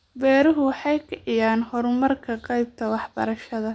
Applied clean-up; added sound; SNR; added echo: none; none; none; none.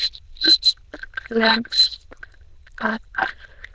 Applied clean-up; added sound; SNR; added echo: neural diffusion model UNIVERSE++.